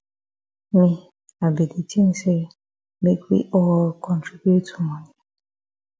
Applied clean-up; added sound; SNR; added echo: none; none; none; none.